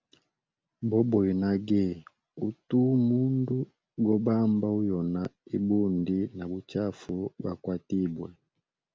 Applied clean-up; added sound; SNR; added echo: none; none; none; none.